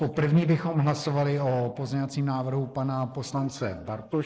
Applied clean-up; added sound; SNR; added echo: neural mask model Resemble Enhance denoiser.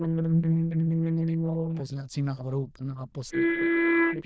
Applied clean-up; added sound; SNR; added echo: neural diffusion model UNIVERSE++.